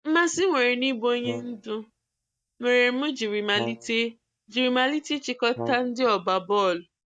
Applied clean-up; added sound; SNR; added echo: neural mask model DeepFilterNet 3.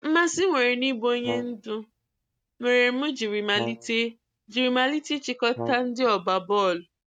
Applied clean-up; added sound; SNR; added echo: neural mask model RNNoise.